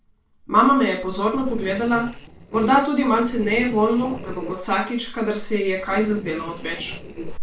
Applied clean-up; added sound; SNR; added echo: neural separator model SepFormer DNS4.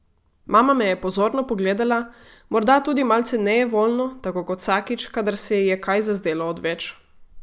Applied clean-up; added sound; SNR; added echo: none; none; none; none.